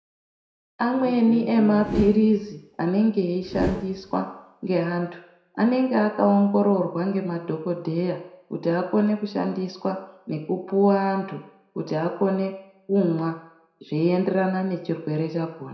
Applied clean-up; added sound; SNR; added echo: none; Whoosh, swoosh, swish; 10 dB; reverberation time 0.5 s.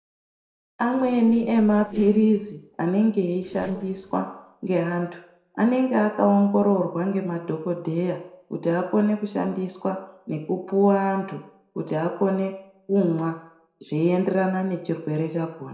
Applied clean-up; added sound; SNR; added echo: neural separator model SepFormer DNS4.